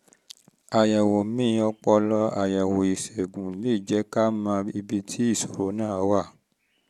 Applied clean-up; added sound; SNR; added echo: none; none; none; none.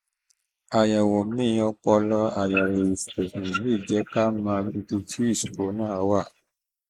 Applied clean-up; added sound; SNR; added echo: neural mask model Resemble Enhance denoiser.